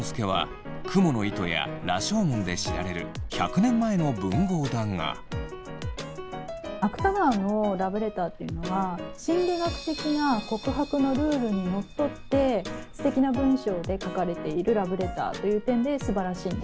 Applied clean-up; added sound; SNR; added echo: none; Rain; 16 dB; none.